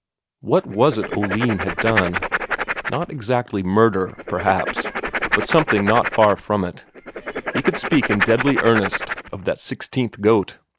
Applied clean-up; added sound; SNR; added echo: none; Writing; 5 dB; none.